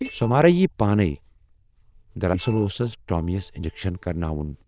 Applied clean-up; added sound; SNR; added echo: neural diffusion model UNIVERSE++.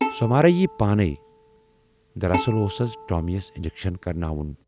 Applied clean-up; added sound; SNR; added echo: none; Bowed string instrument; 10 dB; none.